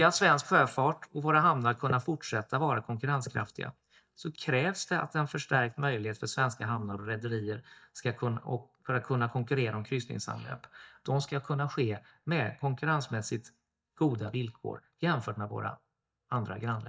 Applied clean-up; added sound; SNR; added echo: neural mask model DeepFilterNet 3.